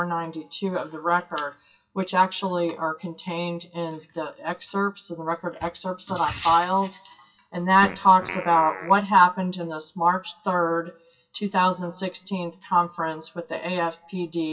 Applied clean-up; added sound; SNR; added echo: classical method WPE with log-MMSE.